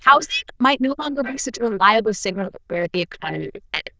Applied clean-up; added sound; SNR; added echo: neural diffusion model UNIVERSE++.